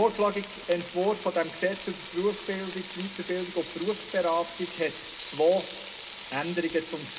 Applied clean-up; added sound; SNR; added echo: none; Frying (food); 13 dB; reverberation time 0.2 s.